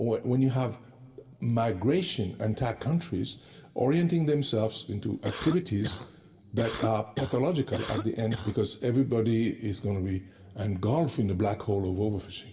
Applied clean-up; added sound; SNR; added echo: none; Cough; 8 dB; reverberation time 2.9 s.